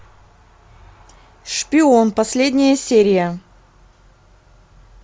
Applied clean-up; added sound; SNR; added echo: none; none; none; none.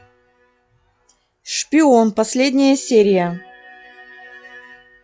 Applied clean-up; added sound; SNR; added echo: classical method log-MMSE.